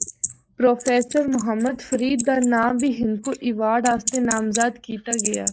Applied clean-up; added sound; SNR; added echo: neural mask model Resemble Enhance denoiser.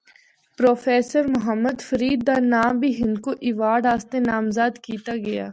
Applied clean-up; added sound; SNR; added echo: none; none; none; none.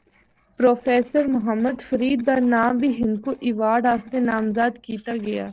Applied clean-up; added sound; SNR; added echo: neural separator model SepFormer DNS4.